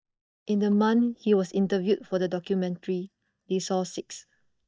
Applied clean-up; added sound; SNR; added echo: neural mask model DeepFilterNet 3.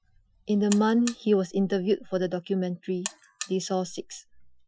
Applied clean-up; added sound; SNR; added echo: classical method Wiener filter.